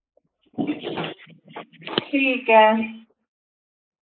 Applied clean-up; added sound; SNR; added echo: neural mask model Resemble Enhance denoiser.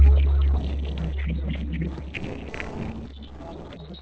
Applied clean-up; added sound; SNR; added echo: neural separator model SepFormer DNS4.